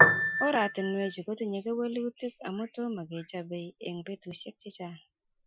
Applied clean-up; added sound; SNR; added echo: classical method Wiener filter.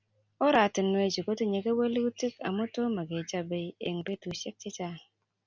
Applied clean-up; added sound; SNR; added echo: none; none; none; none.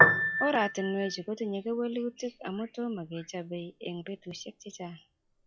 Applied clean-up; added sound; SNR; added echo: classical method log-MMSE.